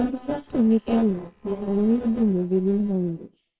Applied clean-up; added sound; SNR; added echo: neural separator model SepFormer WHAMR!.